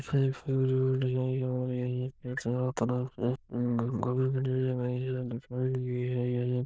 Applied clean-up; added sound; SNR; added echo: neural diffusion model UNIVERSE++.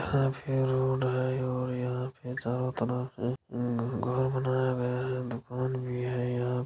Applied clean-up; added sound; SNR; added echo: none; none; none; none.